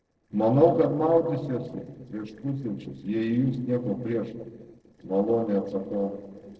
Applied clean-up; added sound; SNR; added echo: neural separator model SepFormer DNS4.